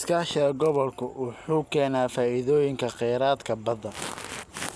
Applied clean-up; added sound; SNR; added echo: none; none; none; none.